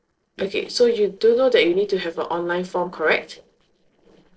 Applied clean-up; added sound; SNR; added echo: neural separator model SepFormer DNS4.